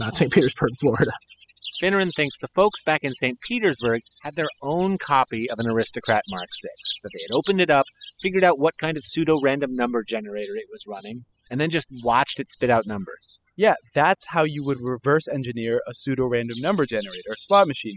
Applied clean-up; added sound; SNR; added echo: classical method spectral subtraction.